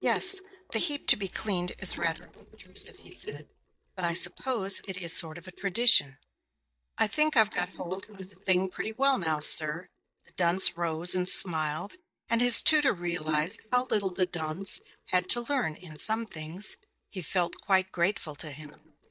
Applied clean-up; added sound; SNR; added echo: neural mask model DeepFilterNet 3.